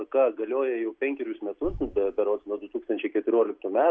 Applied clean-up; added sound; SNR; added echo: none; none; none; none.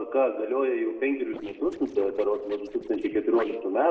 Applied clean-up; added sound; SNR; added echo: neural separator model SepFormer DNS4.